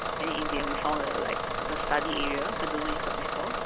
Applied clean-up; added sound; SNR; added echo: none; Bus / Engine; -2 dB; none.